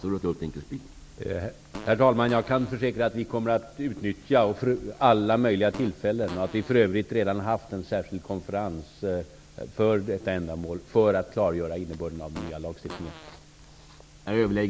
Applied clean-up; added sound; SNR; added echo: none; Fart; 18 dB; none.